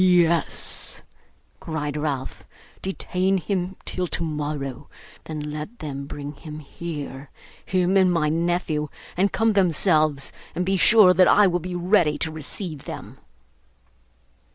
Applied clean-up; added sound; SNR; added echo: none; none; none; none.